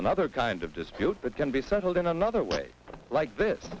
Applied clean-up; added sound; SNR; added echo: none; Fart; 16 dB; none.